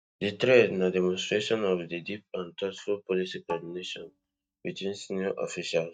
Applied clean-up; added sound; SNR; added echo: neural mask model DeepFilterNet 3.